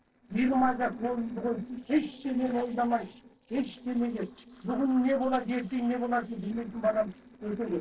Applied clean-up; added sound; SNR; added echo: neural separator model SepFormer DNS4.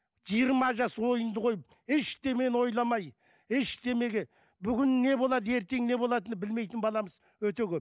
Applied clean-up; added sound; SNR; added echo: none; none; none; none.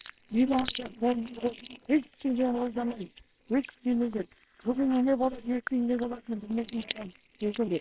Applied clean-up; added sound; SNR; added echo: neural separator model SepFormer WHAMR!.